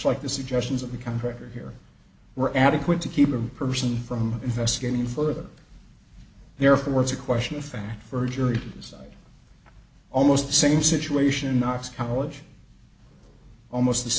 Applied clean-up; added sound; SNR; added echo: none; none; none; none.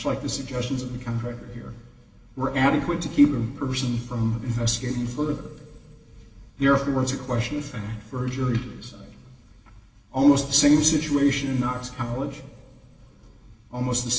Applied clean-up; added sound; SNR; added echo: none; none; none; reverberation time 1.9 s.